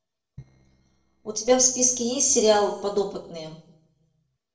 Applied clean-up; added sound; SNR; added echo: neural separator model SepFormer DNS4.